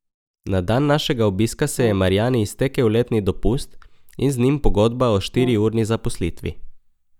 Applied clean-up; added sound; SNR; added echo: neural mask model DeepFilterNet 3.